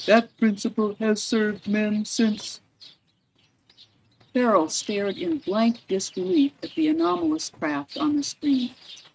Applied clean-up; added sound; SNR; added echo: neural mask model RNNoise.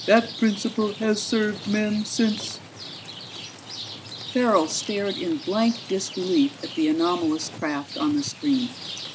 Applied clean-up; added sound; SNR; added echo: none; Rain; 12 dB; none.